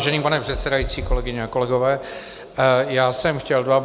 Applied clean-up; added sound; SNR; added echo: none; none; none; none.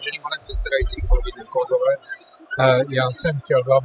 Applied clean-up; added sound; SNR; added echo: classical method spectral subtraction.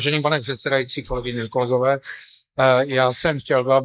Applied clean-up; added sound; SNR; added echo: neural mask model Resemble Enhance denoiser.